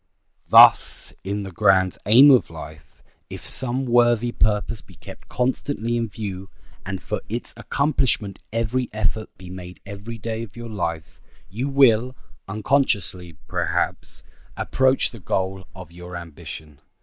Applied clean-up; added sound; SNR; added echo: neural mask model Resemble Enhance denoiser.